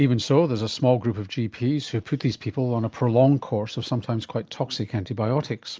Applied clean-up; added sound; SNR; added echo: none; none; none; none.